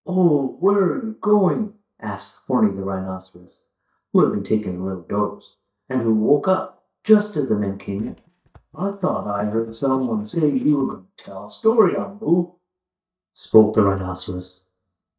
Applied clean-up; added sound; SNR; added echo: neural mask model DeepFilterNet 3.